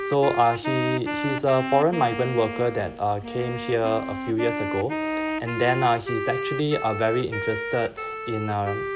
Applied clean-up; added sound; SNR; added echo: none; Wind instrument, woodwind instrument; 5 dB; none.